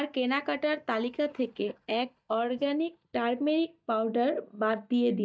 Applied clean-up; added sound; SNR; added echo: neural mask model DeepFilterNet 3.